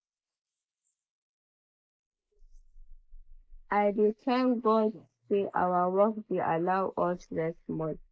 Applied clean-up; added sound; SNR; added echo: neural mask model Resemble Enhance denoiser.